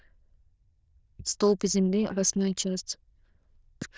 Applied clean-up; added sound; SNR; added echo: neural diffusion model UNIVERSE++.